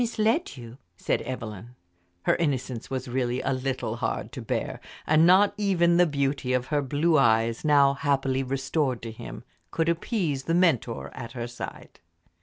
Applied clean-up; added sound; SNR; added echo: none; none; none; none.